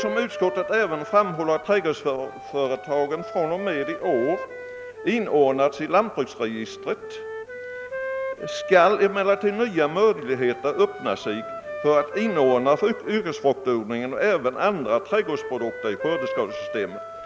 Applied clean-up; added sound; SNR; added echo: none; Wind instrument, woodwind instrument; 11 dB; none.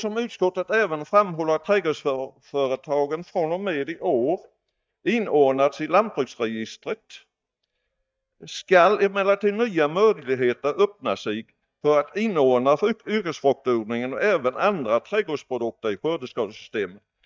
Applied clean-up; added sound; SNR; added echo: neural mask model DeepFilterNet 3.